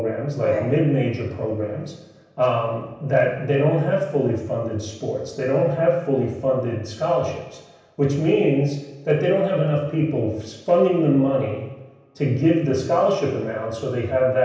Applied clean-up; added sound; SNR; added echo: none; none; none; reverberation time 0.9 s.